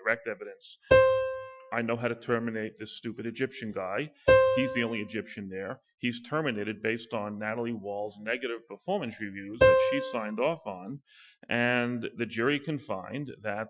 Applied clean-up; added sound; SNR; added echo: classical method Wiener filter.